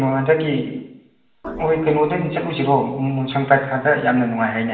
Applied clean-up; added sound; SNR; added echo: none; Organ; 19 dB; reverberation time 0.9 s.